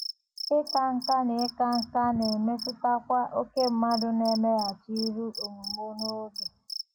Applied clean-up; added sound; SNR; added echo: none; Cricket; 11 dB; none.